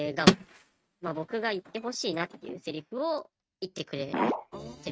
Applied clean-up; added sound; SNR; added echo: neural mask model RNNoise.